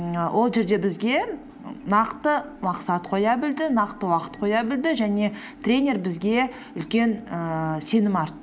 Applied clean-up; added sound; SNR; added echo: none; none; none; none.